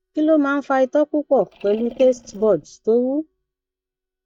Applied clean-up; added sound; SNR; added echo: neural mask model DeepFilterNet 3.